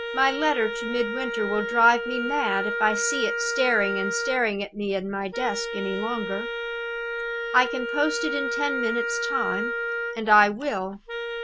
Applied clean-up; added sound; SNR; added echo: none; Wind instrument, woodwind instrument; 4 dB; none.